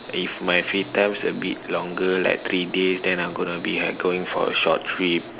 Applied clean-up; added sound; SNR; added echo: none; none; none; none.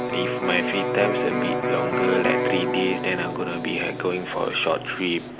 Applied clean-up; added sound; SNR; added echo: none; Electric guitar; 1 dB; none.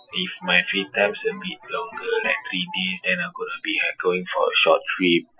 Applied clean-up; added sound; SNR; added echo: classical method Wiener filter.